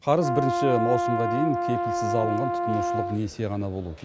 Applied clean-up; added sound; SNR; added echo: none; Brass instrument; 0 dB; none.